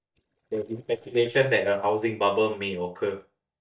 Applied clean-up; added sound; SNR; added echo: neural mask model DeepFilterNet 3.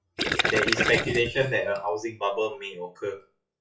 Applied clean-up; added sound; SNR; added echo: classical method WPE with log-MMSE.